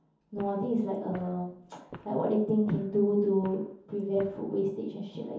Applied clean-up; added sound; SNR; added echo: none; Walk, footsteps; 19 dB; reverberation time 0.6 s.